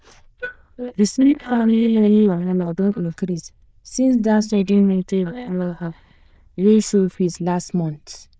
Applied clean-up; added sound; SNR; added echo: neural diffusion model UNIVERSE++.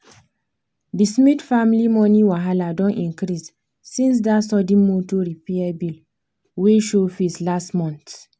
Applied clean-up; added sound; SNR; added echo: none; none; none; none.